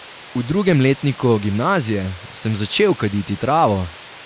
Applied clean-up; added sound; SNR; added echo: none; Water; 15 dB; none.